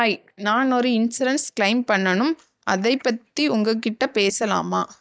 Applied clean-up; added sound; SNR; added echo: neural mask model DeepFilterNet 3.